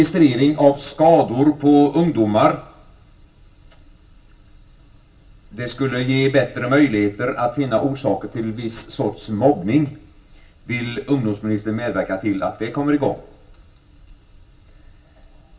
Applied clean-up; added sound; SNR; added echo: none; none; none; reverberation time 0.2 s.